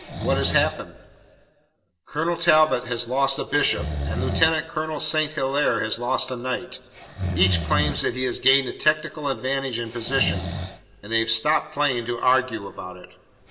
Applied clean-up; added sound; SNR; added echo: none; Breathing; 8 dB; reverberation time 1.9 s.